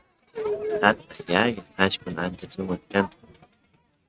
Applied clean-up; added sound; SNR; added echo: neural mask model RNNoise.